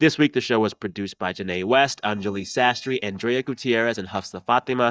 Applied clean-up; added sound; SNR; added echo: neural mask model DeepFilterNet 3.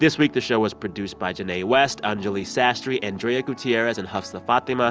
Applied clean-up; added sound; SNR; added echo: none; none; none; none.